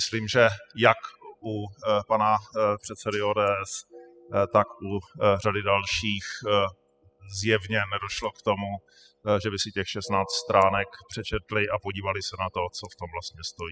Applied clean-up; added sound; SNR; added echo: classical method spectral subtraction.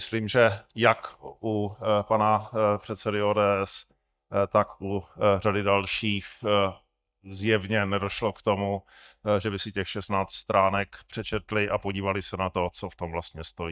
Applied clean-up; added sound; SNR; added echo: neural mask model DeepFilterNet 3.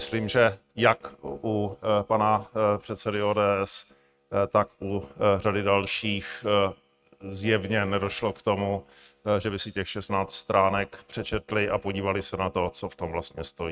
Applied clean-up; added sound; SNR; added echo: neural mask model RNNoise.